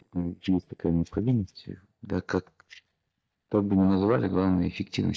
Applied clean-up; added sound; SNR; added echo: neural mask model DeepFilterNet 3.